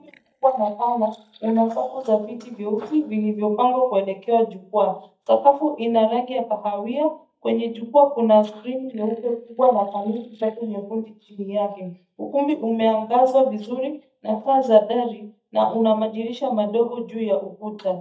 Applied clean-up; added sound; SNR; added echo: neural mask model DeepFilterNet 3.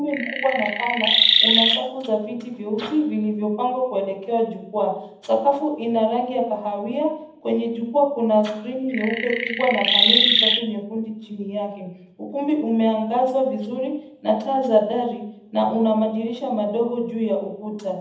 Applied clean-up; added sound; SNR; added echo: none; Chirp, tweet; -3 dB; reverberation time 0.8 s.